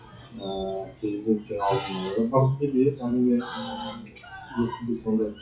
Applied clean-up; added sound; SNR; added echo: classical method WPE with log-MMSE.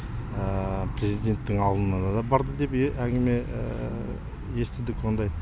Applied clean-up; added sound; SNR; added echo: none; none; none; none.